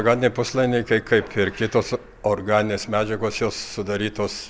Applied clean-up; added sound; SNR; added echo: none; none; none; none.